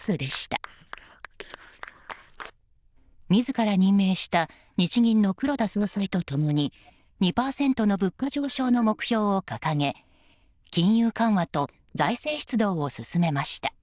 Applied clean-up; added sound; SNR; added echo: neural diffusion model UNIVERSE++.